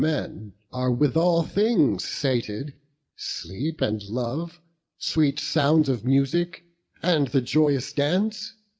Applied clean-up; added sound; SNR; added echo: none; none; none; none.